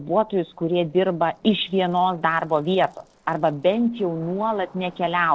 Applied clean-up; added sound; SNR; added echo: neural separator model SepFormer DNS4.